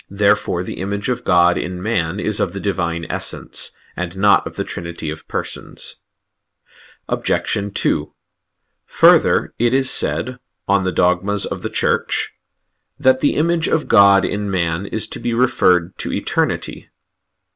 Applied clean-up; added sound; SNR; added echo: none; none; none; none.